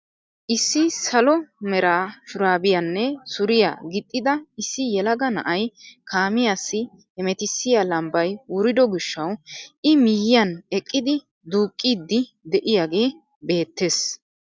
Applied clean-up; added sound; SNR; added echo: none; none; none; none.